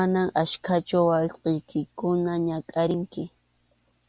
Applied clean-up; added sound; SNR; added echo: none; none; none; none.